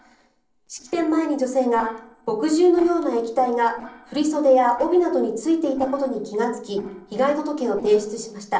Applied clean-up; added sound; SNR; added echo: neural separator model SepFormer DNS4.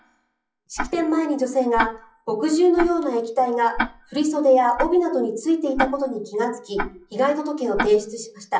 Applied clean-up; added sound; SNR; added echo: classical method WPE with log-MMSE.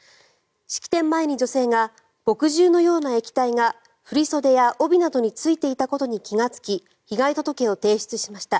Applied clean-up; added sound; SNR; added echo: none; none; none; none.